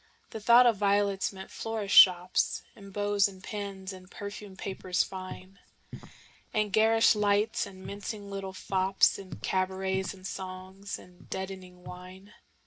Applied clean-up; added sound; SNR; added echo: none; Walk, footsteps; 17 dB; reverberation time 0.3 s.